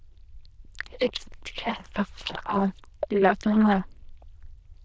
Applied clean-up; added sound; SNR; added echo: neural diffusion model UNIVERSE++.